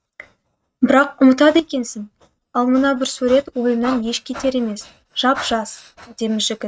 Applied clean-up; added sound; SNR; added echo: neural mask model RNNoise.